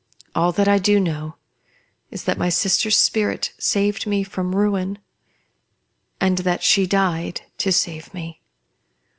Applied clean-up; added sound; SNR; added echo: none; none; none; none.